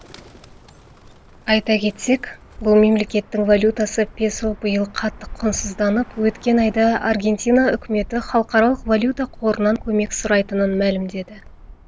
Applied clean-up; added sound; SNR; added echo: none; Bird; 18 dB; none.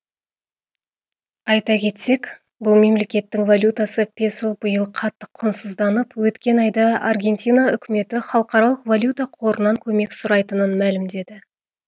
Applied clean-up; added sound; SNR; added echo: none; none; none; none.